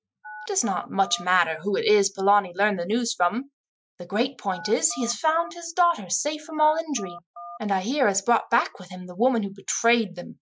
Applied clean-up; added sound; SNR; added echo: classical method Wiener filter.